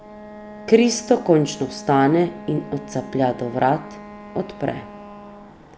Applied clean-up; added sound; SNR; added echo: none; Wind instrument, woodwind instrument; 16 dB; none.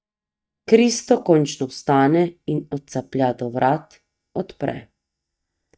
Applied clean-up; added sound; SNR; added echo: neural mask model DeepFilterNet 3.